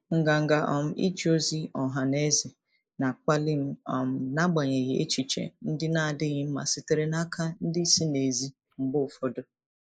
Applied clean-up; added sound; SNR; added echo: neural mask model Resemble Enhance denoiser.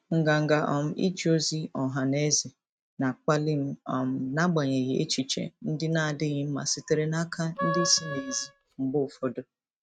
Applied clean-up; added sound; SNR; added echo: neural mask model RNNoise.